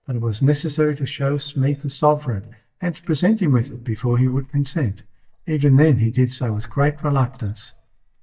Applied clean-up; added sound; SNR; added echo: neural mask model DeepFilterNet 3.